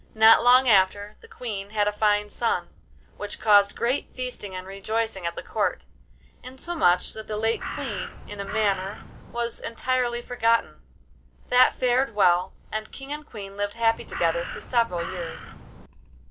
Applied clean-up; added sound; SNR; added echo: none; Crow; 10 dB; none.